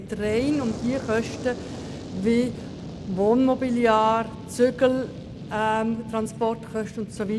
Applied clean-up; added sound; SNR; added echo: none; Fire; 12 dB; none.